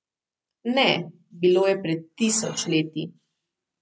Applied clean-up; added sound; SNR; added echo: none; none; none; none.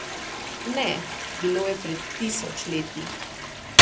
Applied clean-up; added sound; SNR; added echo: none; Toilet flush; -4 dB; none.